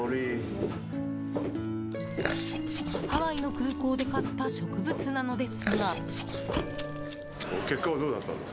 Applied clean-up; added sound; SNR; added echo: none; Chewing, mastication + Walk, footsteps; 6 dB; none.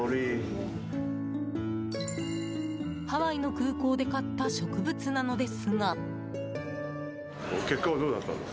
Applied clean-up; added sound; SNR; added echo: none; none; none; none.